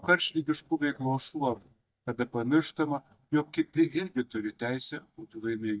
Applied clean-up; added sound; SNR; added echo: neural mask model DeepFilterNet 3.